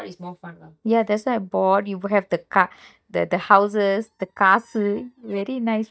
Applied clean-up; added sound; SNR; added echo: neural mask model DeepFilterNet 3.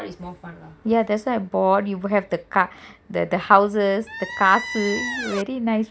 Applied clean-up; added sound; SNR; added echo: none; Squeak; 8 dB; none.